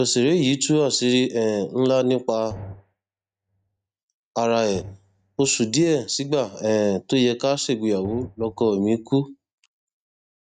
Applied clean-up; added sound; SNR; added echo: neural mask model RNNoise.